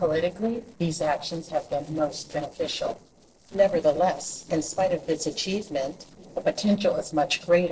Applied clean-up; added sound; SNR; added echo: neural separator model SepFormer DNS4.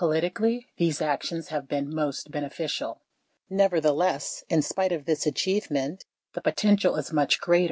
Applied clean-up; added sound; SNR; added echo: none; none; none; none.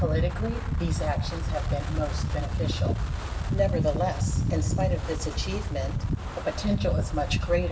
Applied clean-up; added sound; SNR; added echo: none; Wind; -4 dB; reverberation time 0.8 s.